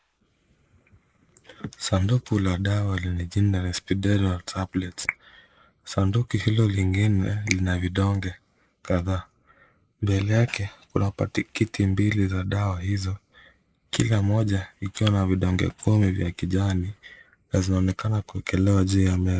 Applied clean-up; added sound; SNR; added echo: neural mask model Resemble Enhance denoiser.